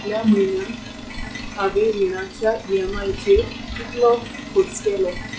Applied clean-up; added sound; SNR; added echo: classical method log-MMSE.